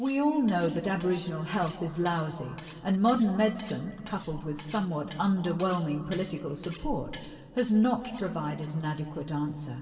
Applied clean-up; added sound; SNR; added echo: none; Cutlery, silverware; 20 dB; reverberation time 2.2 s.